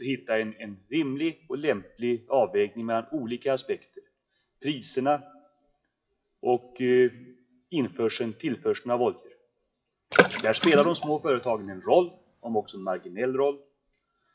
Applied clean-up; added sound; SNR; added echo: classical method WPE with log-MMSE.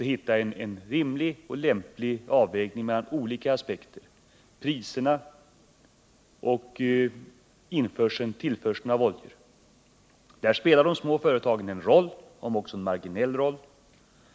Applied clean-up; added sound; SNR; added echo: none; none; none; none.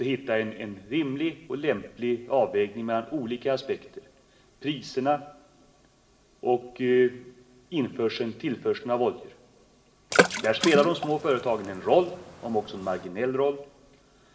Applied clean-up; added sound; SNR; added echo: none; Water / Splash, splatter; 2 dB; reverberation time 1.0 s.